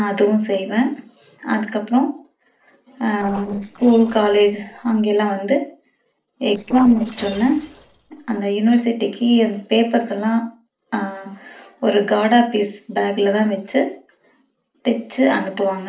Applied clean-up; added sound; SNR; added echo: neural separator model SepFormer DNS4.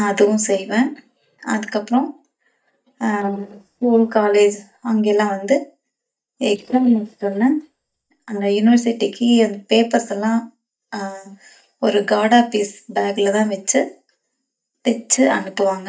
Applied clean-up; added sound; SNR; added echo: neural mask model DeepFilterNet 3.